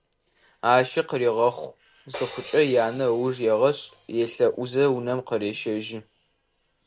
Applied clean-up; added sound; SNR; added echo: none; Crash cymbal; 17 dB; none.